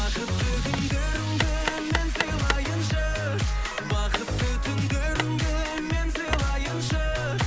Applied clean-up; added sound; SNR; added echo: none; Hammer; 11 dB; none.